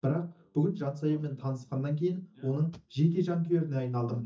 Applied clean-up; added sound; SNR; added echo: neural mask model DeepFilterNet 3.